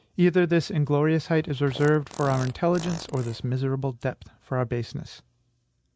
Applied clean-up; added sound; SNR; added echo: none; Fart; 16 dB; none.